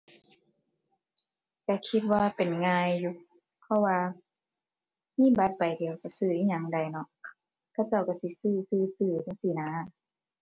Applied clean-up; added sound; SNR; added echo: none; none; none; none.